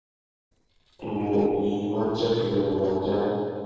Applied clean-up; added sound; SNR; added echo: neural separator model SepFormer DNS4.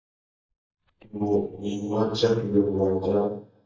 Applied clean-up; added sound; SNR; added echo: neural mask model DeepFilterNet 3.